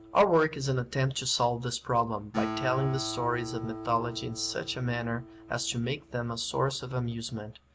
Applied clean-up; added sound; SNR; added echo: none; Acoustic guitar; 12 dB; none.